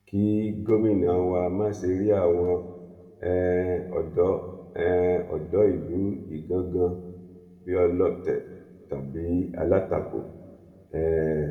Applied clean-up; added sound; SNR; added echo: none; none; none; reverberation time 1.4 s.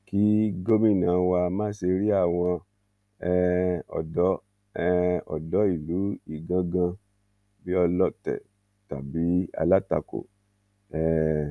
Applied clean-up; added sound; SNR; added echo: none; none; none; none.